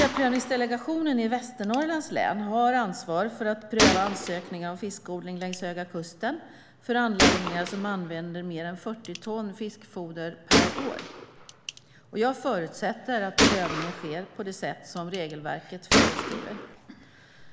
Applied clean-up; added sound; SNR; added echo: none; Gunshot, gunfire; 1 dB; none.